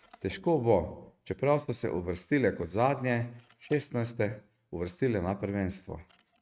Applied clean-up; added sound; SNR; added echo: neural mask model RNNoise.